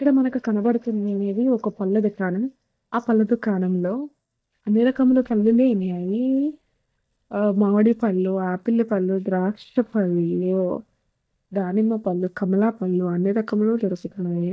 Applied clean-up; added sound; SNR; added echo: neural mask model DeepFilterNet 3.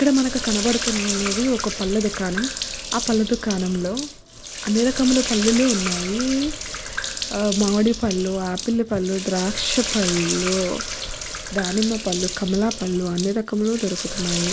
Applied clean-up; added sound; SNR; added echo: none; Sink (filling or washing); 6 dB; none.